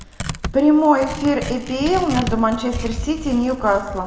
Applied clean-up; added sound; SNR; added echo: none; Tearing; 10 dB; reverberation time 1.4 s.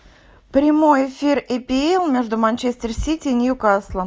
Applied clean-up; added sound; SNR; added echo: none; none; none; none.